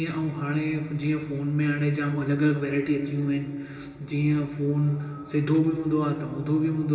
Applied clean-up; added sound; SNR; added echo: none; none; none; reverberation time 2.4 s.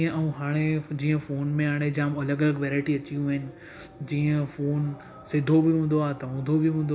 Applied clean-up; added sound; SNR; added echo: none; none; none; none.